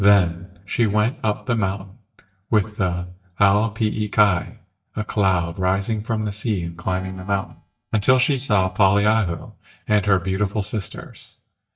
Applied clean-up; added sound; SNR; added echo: neural mask model DeepFilterNet 3.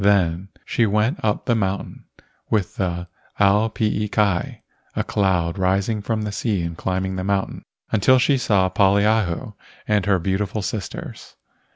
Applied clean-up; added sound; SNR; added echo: none; none; none; none.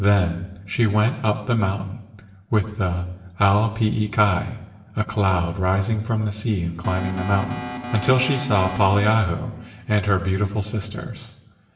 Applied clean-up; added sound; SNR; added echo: none; Alarm; 10 dB; reverberation time 1.0 s.